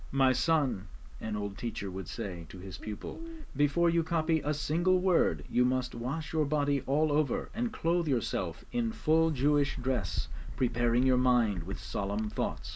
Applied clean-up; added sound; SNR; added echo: none; Bird; 7 dB; none.